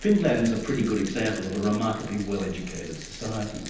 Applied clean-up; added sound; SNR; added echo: none; Rattle; 15 dB; reverberation time 0.9 s.